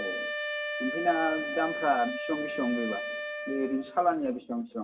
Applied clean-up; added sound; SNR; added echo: none; Wind instrument, woodwind instrument; 5 dB; reverberation time 0.1 s.